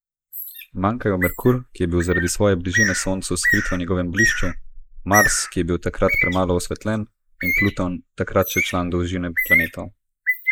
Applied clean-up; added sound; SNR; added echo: neural mask model Resemble Enhance denoiser.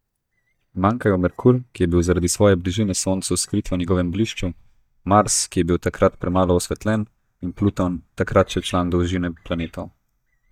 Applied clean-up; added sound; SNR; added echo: neural mask model DeepFilterNet 3.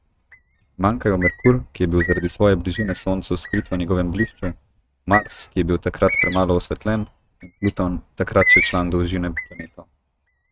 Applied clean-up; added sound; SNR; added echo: neural mask model RNNoise.